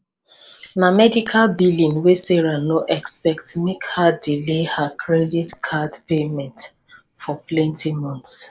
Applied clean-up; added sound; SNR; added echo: neural mask model Resemble Enhance denoiser.